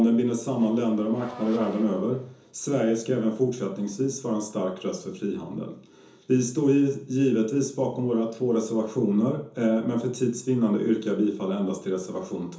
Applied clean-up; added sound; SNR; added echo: none; Race car, auto racing / Accelerating, revving, vroom; 20 dB; reverberation time 0.6 s.